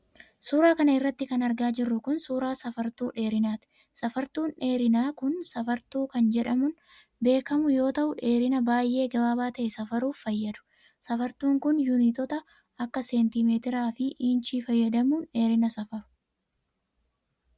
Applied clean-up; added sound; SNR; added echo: none; none; none; none.